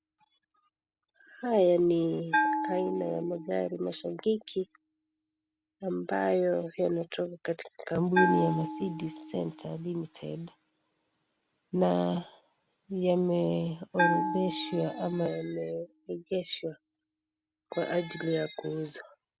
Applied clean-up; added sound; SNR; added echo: none; Bell; 6 dB; none.